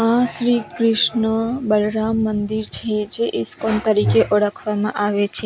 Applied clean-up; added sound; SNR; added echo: none; none; none; none.